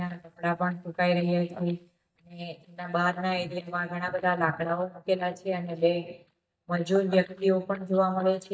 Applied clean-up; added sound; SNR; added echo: neural mask model DeepFilterNet 3.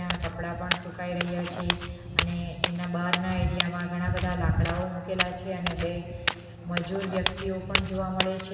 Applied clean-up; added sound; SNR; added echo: none; Walk, footsteps; -2 dB; reverberation time 2.9 s.